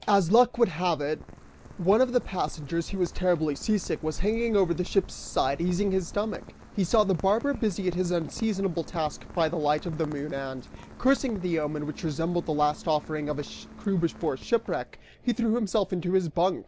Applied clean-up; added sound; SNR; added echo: none; Rain; 18 dB; none.